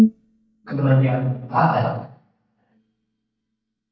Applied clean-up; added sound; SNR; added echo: neural mask model DeepFilterNet 3.